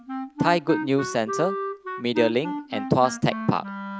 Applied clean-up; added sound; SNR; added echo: none; Wind instrument, woodwind instrument; 7 dB; none.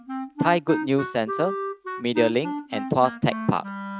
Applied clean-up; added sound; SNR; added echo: neural mask model RNNoise.